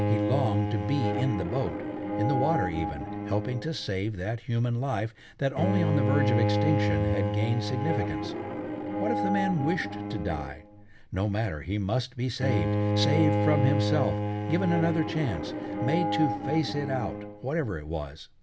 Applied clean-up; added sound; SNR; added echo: none; Bowed string instrument; 0 dB; none.